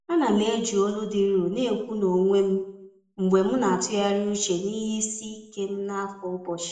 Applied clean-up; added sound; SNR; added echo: none; none; none; reverberation time 0.7 s.